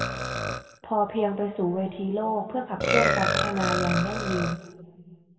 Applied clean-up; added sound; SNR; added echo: none; Burping, eructation; 1 dB; reverberation time 2.0 s.